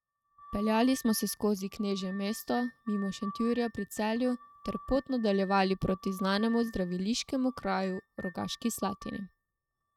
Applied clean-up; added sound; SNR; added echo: neural mask model RNNoise.